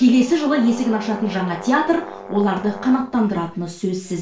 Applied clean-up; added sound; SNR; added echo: none; Brass instrument; 15 dB; reverberation time 0.3 s.